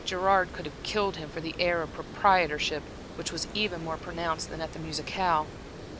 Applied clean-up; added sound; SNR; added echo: none; Water; 12 dB; none.